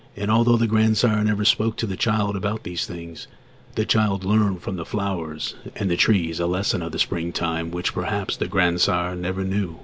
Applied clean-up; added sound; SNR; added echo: none; none; none; none.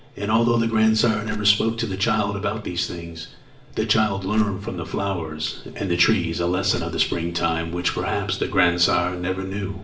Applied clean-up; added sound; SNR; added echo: none; Crushing; 12 dB; reverberation time 0.5 s.